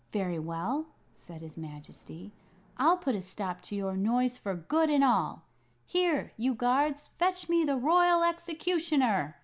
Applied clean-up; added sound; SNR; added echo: none; none; none; none.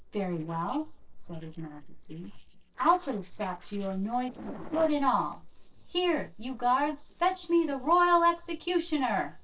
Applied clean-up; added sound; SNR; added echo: neural separator model SepFormer DNS4.